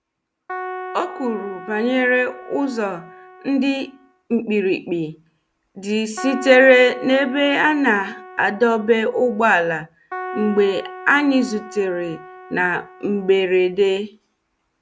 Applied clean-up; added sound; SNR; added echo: none; Keyboard (musical); 15 dB; none.